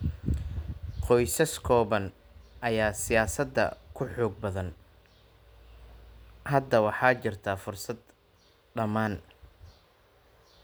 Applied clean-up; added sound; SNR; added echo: none; none; none; none.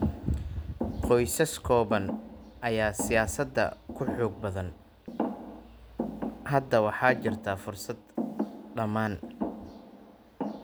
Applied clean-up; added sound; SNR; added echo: none; Thump, thud; 7 dB; none.